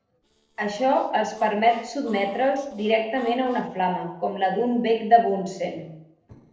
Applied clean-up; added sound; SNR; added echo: neural separator model SepFormer DNS4.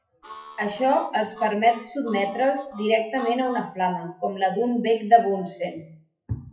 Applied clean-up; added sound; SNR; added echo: classical method WPE with log-MMSE.